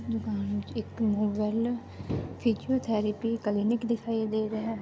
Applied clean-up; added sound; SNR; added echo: none; none; none; none.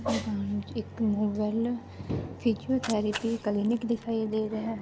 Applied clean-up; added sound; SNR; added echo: none; Cat; 14 dB; none.